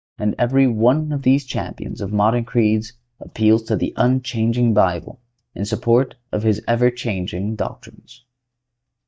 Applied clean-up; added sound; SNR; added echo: neural mask model DeepFilterNet 3.